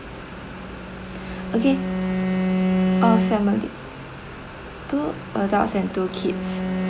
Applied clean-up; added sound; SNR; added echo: none; Bowed string instrument; 1 dB; none.